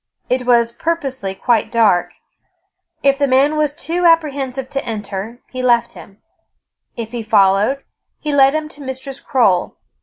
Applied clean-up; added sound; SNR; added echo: none; none; none; none.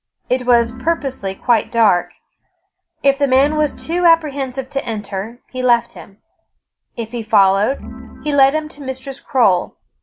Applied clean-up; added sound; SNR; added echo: none; Organ; 15 dB; none.